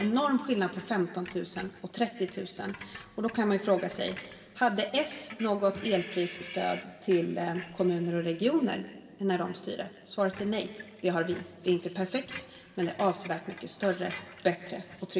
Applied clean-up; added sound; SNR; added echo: none; Screech; 18 dB; reverberation time 2.4 s.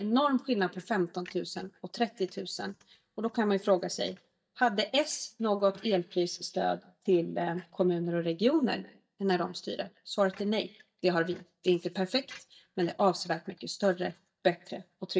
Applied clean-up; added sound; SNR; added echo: neural mask model DeepFilterNet 3.